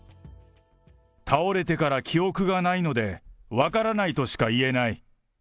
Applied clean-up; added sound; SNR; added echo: none; none; none; none.